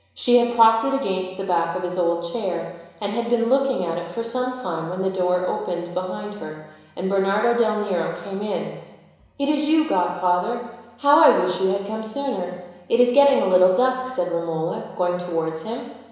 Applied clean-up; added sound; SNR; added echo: none; none; none; reverberation time 1.0 s.